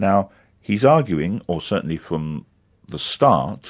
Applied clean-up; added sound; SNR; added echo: none; none; none; none.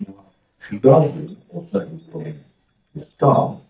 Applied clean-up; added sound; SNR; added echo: neural mask model DeepFilterNet 3.